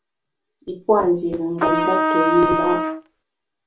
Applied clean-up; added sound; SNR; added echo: none; Trumpet; -1 dB; reverberation time 0.3 s.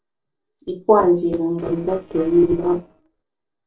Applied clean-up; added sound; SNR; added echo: neural separator model SepFormer DNS4.